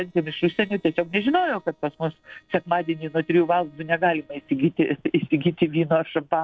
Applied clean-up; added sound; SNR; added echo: neural separator model SepFormer DNS4.